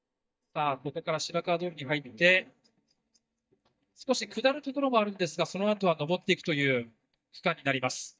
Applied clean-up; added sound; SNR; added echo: neural mask model DeepFilterNet 3.